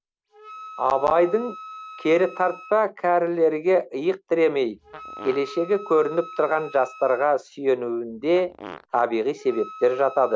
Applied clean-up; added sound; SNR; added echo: none; Wind instrument, woodwind instrument + Fart; 19 dB; none.